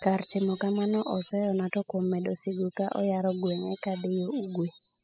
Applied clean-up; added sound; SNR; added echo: classical method spectral subtraction.